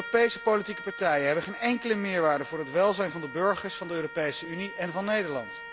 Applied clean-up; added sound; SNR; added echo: none; Trumpet; 13 dB; none.